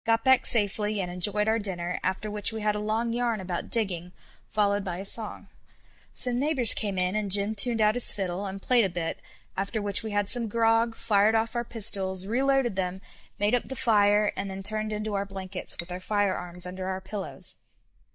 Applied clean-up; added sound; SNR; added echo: neural mask model DeepFilterNet 3.